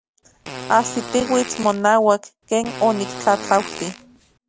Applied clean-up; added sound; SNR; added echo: none; Fart; 12 dB; none.